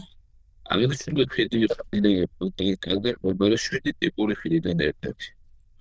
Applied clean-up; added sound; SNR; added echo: neural diffusion model UNIVERSE++.